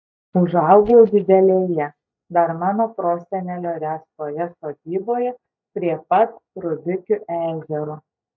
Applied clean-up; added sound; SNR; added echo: neural mask model DeepFilterNet 3.